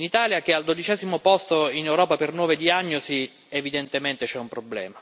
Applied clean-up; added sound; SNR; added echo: none; none; none; none.